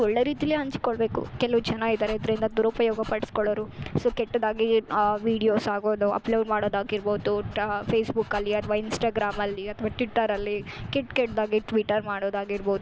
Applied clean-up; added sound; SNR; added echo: none; Dog; 20 dB; none.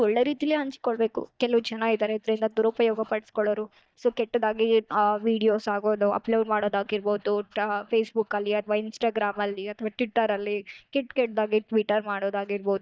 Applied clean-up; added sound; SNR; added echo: neural mask model DeepFilterNet 3.